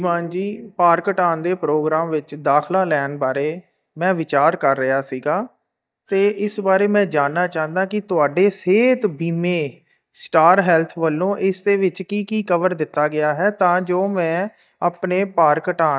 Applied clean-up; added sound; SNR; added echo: neural mask model DeepFilterNet 3.